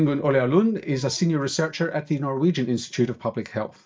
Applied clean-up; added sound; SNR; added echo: neural mask model DeepFilterNet 3.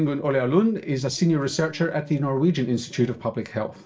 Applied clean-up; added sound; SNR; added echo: neural separator model SepFormer DNS4.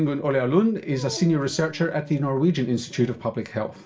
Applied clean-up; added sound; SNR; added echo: none; Dog; 19 dB; reverberation time 0.3 s.